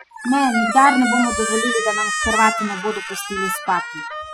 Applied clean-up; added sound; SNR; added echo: classical method spectral subtraction.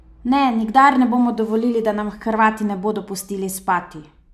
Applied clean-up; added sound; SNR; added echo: none; none; none; none.